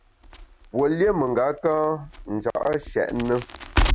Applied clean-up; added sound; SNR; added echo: none; Crackle; 5 dB; none.